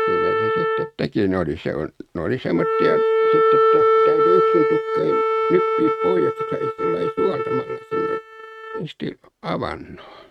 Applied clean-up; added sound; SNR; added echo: neural mask model RNNoise.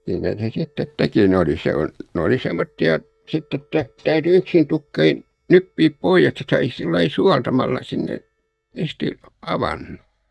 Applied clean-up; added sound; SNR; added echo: neural mask model DeepFilterNet 3.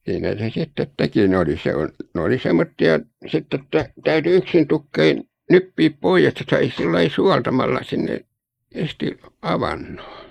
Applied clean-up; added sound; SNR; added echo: neural mask model Resemble Enhance denoiser.